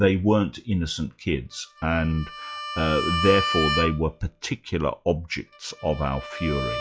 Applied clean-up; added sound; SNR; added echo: classical method log-MMSE.